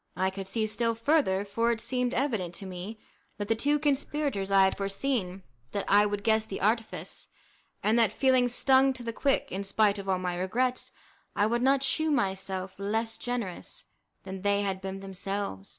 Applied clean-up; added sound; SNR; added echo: none; Fire; 19 dB; none.